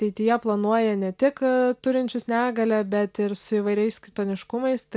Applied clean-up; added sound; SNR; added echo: none; none; none; none.